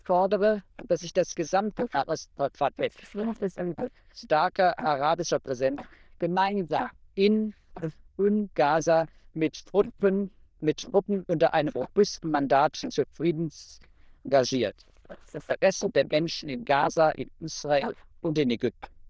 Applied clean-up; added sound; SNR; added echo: neural diffusion model UNIVERSE++.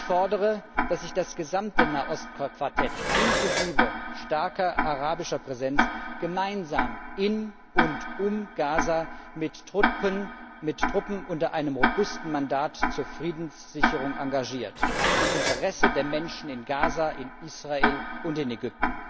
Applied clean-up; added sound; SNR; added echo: none; Dishes, pots, and pans + Tick-tock; -1 dB; none.